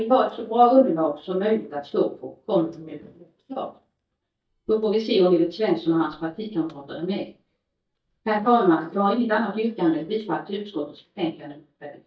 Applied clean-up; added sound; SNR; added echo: neural mask model DeepFilterNet 3.